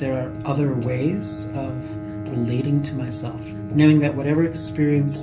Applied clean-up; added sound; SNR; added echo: none; Bowed string instrument; 12 dB; reverberation time 0.3 s.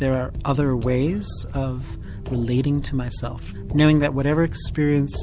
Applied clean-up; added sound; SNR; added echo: none; none; none; none.